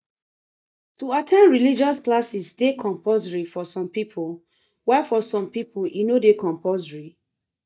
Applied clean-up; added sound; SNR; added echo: neural mask model DeepFilterNet 3.